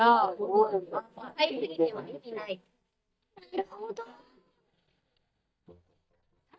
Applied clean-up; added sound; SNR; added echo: neural mask model DeepFilterNet 3.